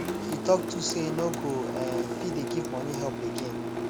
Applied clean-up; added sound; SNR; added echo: none; Drip / Sink (filling or washing) / Water tap, faucet + Engine; 0 dB; none.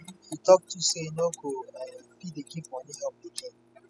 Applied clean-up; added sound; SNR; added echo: classical method spectral subtraction.